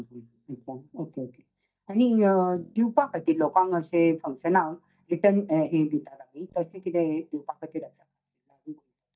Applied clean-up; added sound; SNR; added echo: neural mask model DeepFilterNet 3.